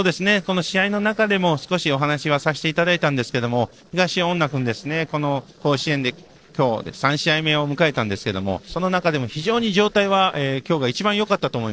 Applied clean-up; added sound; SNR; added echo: neural separator model SepFormer DNS4.